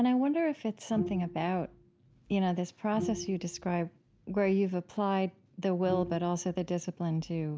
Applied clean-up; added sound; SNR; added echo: none; Bowed string instrument; 12 dB; none.